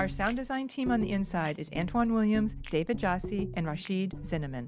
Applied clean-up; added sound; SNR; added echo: none; none; none; none.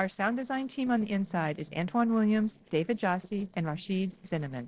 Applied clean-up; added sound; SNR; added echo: neural separator model SepFormer DNS4.